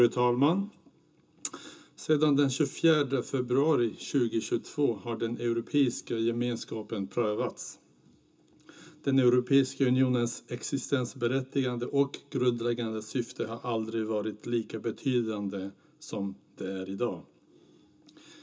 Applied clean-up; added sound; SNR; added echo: none; none; none; reverberation time 0.2 s.